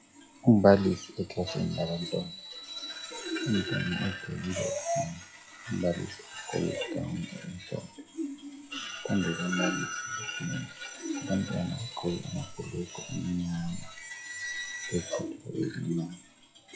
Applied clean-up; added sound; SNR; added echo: classical method log-MMSE.